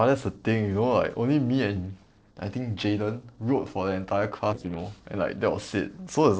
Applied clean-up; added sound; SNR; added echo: neural separator model SepFormer DNS4.